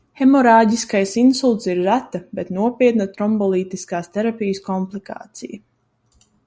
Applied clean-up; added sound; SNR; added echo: none; none; none; none.